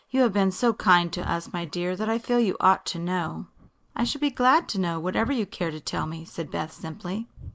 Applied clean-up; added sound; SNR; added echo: neural mask model Resemble Enhance denoiser.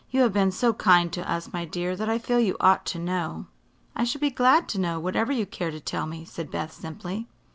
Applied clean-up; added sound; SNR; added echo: none; none; none; none.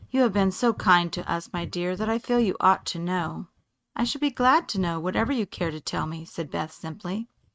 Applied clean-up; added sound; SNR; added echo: neural mask model RNNoise.